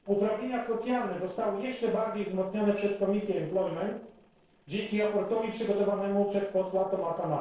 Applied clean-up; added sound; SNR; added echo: neural separator model SepFormer DNS4.